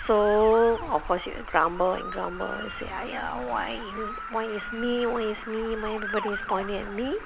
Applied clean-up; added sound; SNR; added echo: none; Motor vehicle (road) / Siren + Alarm; 10 dB; none.